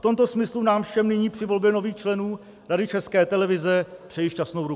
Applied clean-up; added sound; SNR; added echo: none; none; none; none.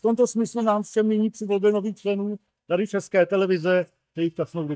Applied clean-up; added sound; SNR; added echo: neural mask model DeepFilterNet 3.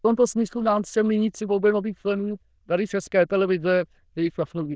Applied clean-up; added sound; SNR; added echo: neural diffusion model UNIVERSE++.